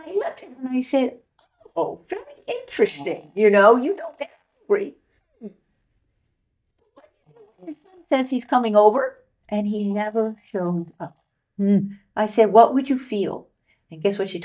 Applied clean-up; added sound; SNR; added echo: neural mask model DeepFilterNet 3.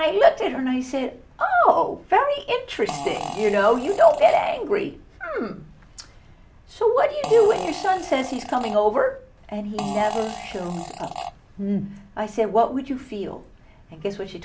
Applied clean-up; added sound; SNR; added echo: none; Fart; 12 dB; none.